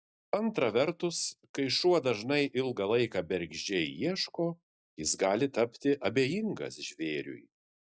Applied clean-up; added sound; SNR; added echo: none; none; none; none.